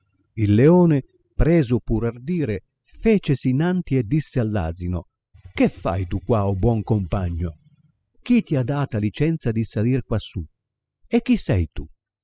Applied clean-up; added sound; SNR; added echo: classical method spectral subtraction.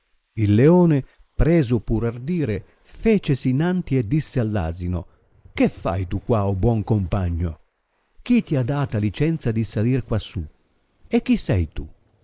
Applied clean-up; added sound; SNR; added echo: neural mask model Resemble Enhance denoiser.